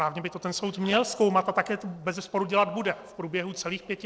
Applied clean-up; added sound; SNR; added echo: neural separator model SepFormer DNS4.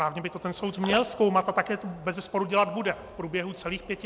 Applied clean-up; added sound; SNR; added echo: none; Drip; 14 dB; none.